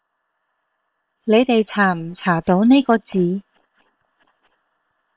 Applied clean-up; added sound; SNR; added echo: neural separator model SepFormer WHAM!.